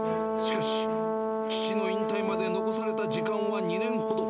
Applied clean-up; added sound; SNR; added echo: none; Brass instrument; -5 dB; none.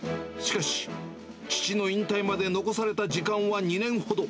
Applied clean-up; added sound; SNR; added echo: none; none; none; none.